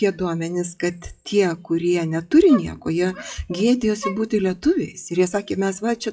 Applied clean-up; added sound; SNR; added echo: classical method WPE with log-MMSE.